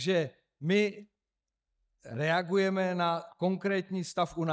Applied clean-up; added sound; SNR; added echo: neural mask model DeepFilterNet 3.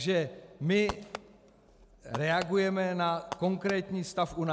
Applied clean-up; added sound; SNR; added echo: none; Fireworks; 15 dB; none.